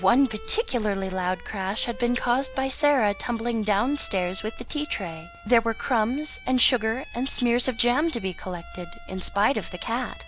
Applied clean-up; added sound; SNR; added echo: none; Bowed string instrument; 20 dB; none.